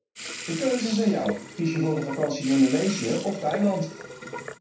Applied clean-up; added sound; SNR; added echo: none; Sink (filling or washing) / Water tap, faucet; 12 dB; reverberation time 0.7 s.